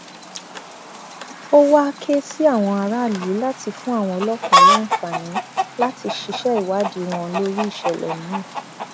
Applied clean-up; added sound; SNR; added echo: none; Chicken, rooster; 2 dB; none.